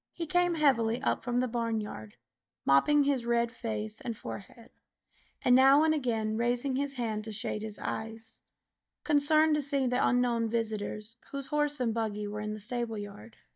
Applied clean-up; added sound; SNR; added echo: neural mask model DeepFilterNet 3.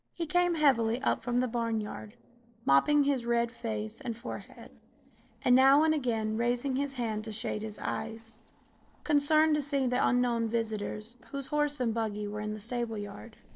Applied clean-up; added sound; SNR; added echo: neural separator model SepFormer DNS4.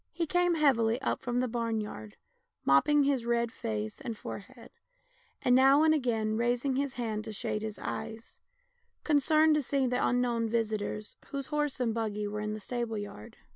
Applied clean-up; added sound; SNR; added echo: none; none; none; none.